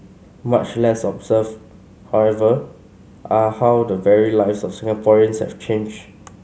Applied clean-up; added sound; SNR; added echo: none; none; none; none.